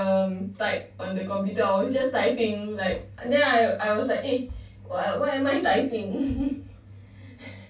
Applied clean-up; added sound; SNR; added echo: none; none; none; reverberation time 0.2 s.